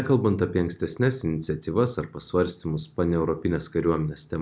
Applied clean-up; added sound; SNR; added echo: none; none; none; none.